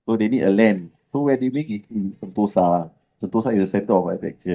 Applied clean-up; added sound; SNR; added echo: neural mask model DeepFilterNet 3.